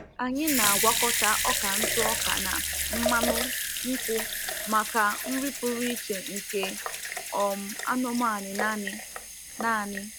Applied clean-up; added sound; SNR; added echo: none; Sink (filling or washing) / Water tap, faucet / Liquid; 0 dB; none.